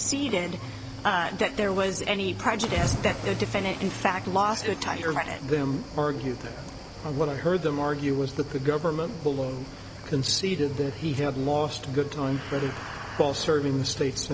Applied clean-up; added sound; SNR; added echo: none; Cricket / Waves, surf; 11 dB; none.